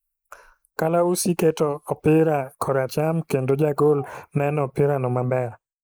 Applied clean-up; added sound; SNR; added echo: neural mask model Resemble Enhance denoiser.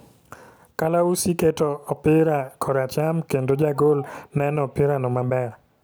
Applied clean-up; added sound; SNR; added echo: none; none; none; none.